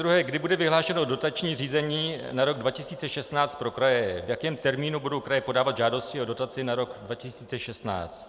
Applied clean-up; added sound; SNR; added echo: none; none; none; none.